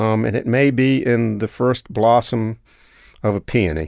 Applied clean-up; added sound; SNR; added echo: none; none; none; none.